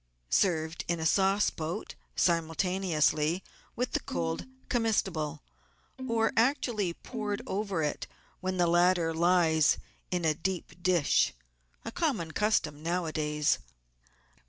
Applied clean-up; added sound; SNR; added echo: none; Bowed string instrument; 11 dB; none.